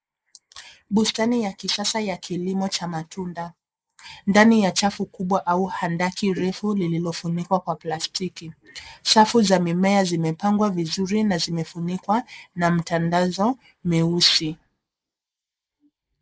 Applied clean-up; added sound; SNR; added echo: neural mask model Resemble Enhance denoiser.